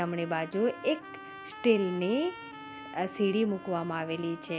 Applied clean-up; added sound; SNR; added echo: none; Trumpet; 15 dB; none.